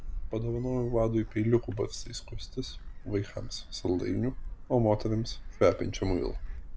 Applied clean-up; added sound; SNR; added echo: none; Gull, seagull; 8 dB; none.